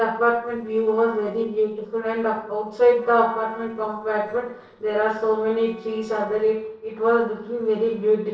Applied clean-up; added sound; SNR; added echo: neural separator model SepFormer DNS4.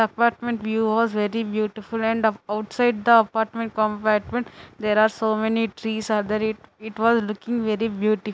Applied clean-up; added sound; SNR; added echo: none; none; none; none.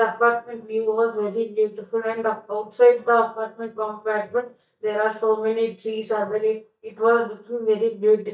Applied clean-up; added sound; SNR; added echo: neural mask model DeepFilterNet 3.